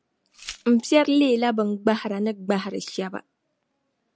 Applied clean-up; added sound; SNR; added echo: none; Glass; 19 dB; none.